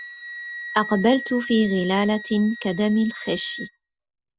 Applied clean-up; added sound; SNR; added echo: none; Wind instrument, woodwind instrument; 12 dB; none.